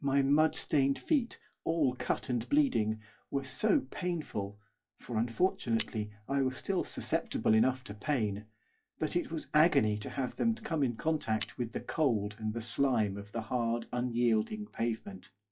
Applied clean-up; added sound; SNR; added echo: classical method log-MMSE.